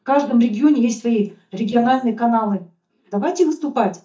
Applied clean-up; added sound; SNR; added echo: neural mask model DeepFilterNet 3.